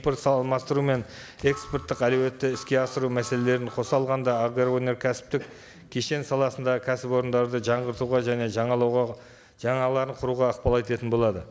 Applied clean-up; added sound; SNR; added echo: none; Harmonica; 19 dB; none.